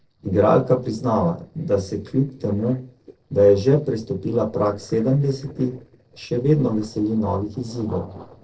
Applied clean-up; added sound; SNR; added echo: neural separator model SepFormer DNS4.